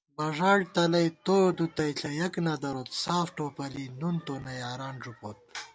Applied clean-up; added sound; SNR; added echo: none; none; none; none.